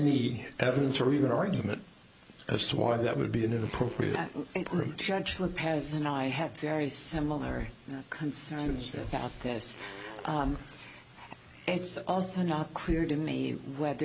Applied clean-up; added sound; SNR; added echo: none; Fart; 19 dB; none.